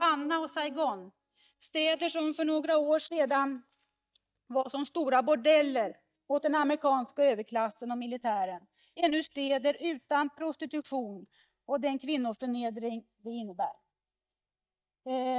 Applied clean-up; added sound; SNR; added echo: neural mask model DeepFilterNet 3.